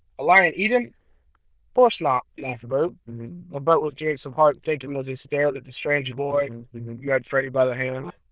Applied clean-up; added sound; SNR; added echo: neural diffusion model UNIVERSE++.